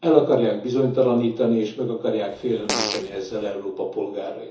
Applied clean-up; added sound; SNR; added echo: none; Fart; 7 dB; reverberation time 0.7 s.